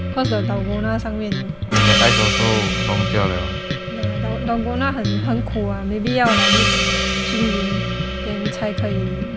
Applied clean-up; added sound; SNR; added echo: none; Gong + Bass guitar; -2 dB; none.